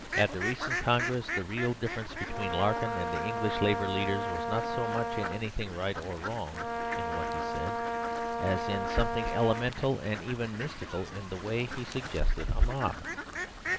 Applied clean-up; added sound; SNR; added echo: none; Brass instrument + Fowl; 0 dB; none.